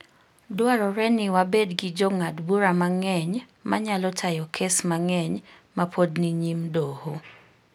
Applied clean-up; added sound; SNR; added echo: none; none; none; none.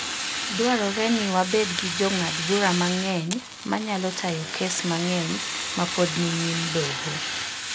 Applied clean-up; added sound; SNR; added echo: none; Fire; 3 dB; none.